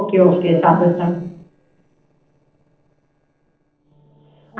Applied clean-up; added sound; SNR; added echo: neural separator model SepFormer DNS4.